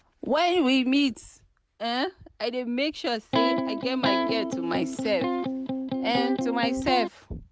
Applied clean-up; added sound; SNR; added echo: none; Electric guitar; 0 dB; none.